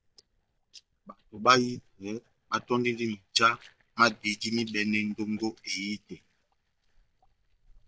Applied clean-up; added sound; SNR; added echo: neural mask model DeepFilterNet 3.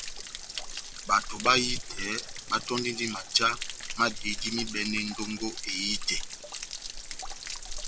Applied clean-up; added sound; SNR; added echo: none; Stream / Trickle, dribble / Splash, splatter; 6 dB; none.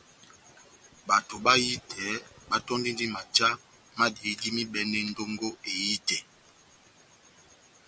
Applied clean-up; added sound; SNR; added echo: none; none; none; none.